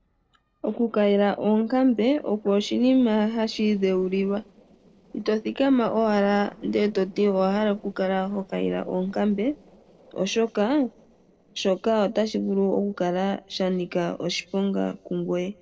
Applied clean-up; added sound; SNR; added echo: neural separator model SepFormer DNS4.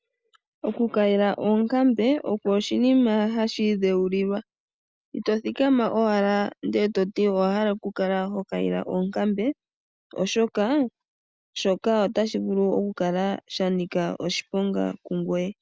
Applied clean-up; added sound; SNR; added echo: none; none; none; none.